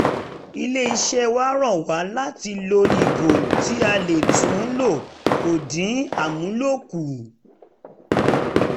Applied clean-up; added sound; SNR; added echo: none; Fireworks; 2 dB; none.